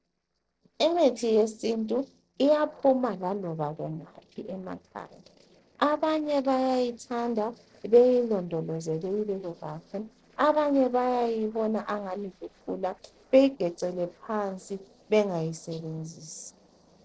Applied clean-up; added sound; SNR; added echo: neural separator model SepFormer DNS4.